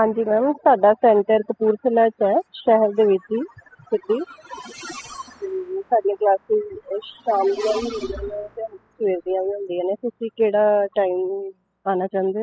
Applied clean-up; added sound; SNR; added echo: classical method spectral subtraction.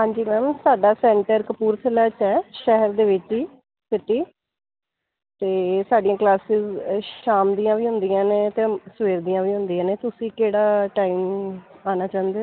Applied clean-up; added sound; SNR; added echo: none; none; none; none.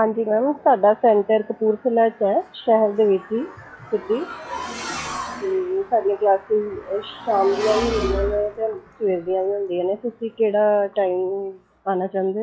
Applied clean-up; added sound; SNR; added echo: classical method log-MMSE.